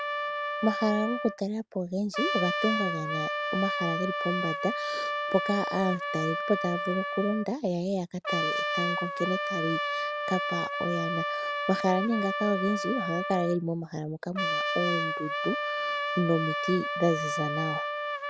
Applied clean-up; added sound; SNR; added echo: none; Trumpet; 1 dB; none.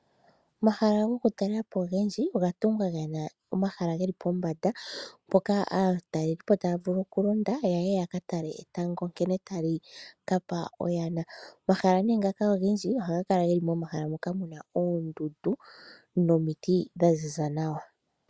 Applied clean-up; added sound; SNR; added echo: none; none; none; none.